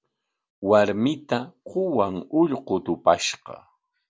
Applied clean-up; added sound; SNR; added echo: none; none; none; none.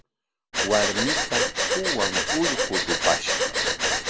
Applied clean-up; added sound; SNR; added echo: none; Breathing; -4 dB; none.